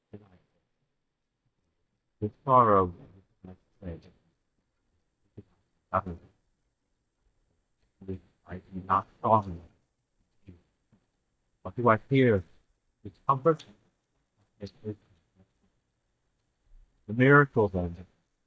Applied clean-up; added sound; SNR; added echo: neural mask model DeepFilterNet 3.